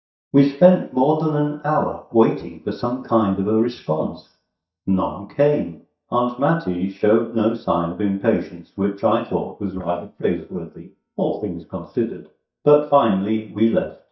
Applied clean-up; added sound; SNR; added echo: neural mask model DeepFilterNet 3.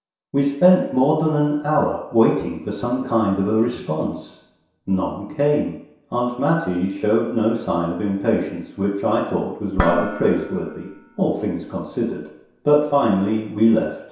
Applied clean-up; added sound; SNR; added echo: none; Dishes, pots, and pans; 11 dB; reverberation time 0.7 s.